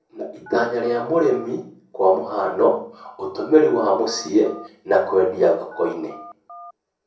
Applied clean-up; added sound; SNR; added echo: none; Telephone; 19 dB; reverberation time 0.5 s.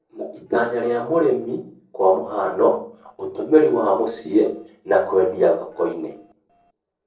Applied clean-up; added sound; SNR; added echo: neural separator model SepFormer DNS4.